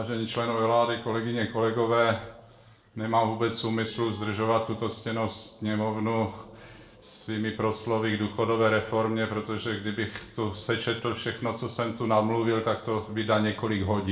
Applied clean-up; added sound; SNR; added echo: neural separator model SepFormer DNS4.